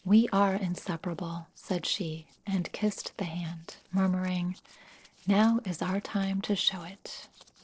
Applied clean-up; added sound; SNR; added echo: neural separator model SepFormer DNS4.